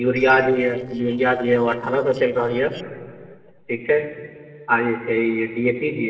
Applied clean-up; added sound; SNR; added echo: neural separator model SepFormer DNS4.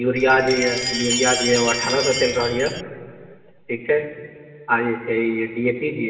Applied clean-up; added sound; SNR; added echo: none; Chime; 5 dB; reverberation time 2.0 s.